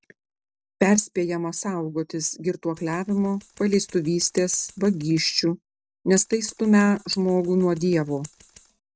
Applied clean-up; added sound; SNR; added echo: neural separator model SepFormer DNS4.